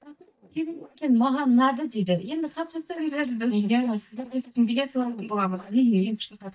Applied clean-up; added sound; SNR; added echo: neural mask model DeepFilterNet 3.